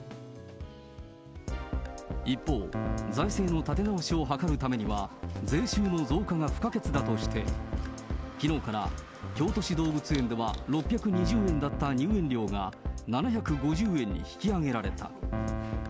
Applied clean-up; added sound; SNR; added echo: none; Piano; 12 dB; none.